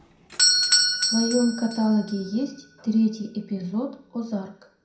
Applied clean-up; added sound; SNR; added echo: none; Doorbell; 1 dB; reverberation time 0.5 s.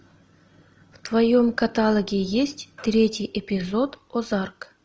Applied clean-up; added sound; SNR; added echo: none; none; none; none.